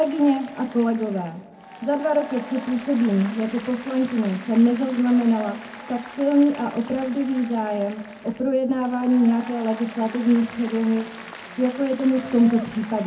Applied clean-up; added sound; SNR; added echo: none; Applause; 17 dB; reverberation time 0.4 s.